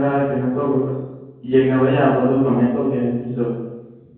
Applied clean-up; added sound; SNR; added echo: none; none; none; reverberation time 1.3 s.